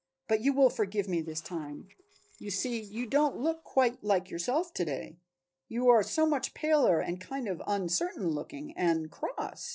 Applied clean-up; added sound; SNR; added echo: neural separator model SepFormer DNS4.